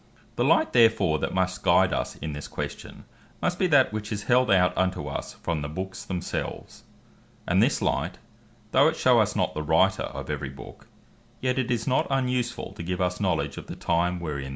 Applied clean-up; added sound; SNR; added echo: none; none; none; none.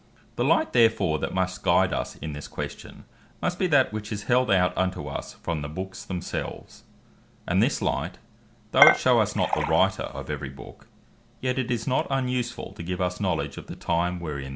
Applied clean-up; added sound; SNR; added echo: none; Dishes, pots, and pans / Chink, clink; 0 dB; none.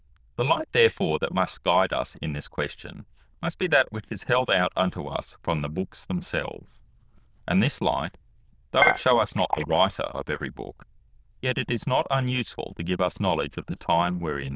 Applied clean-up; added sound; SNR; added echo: neural diffusion model UNIVERSE++.